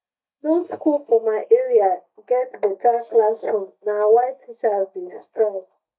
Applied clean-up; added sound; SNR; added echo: neural mask model DeepFilterNet 3.